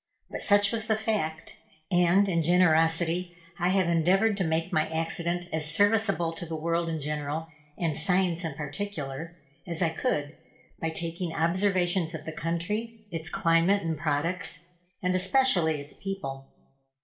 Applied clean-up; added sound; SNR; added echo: none; none; none; reverberation time 0.8 s.